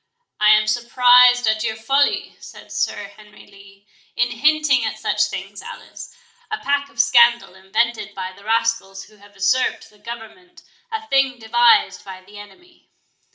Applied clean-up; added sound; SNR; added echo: none; none; none; reverberation time 0.4 s.